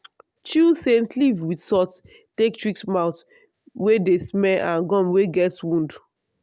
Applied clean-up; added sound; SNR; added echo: none; none; none; none.